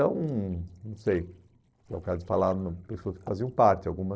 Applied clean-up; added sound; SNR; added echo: neural separator model SepFormer DNS4.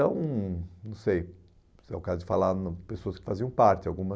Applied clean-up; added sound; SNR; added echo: none; none; none; none.